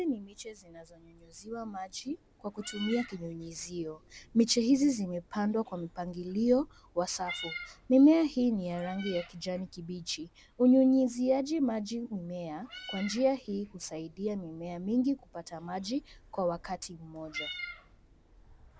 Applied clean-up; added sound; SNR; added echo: none; Meow; 18 dB; none.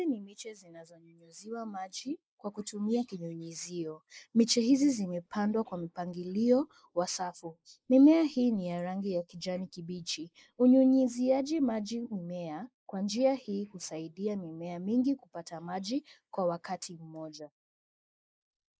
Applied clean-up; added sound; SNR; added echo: neural mask model Resemble Enhance denoiser.